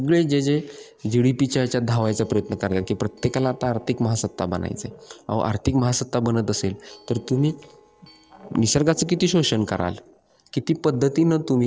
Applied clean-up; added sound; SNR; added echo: neural separator model SepFormer DNS4.